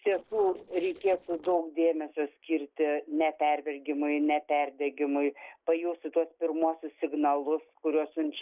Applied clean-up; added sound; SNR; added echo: neural separator model SepFormer DNS4.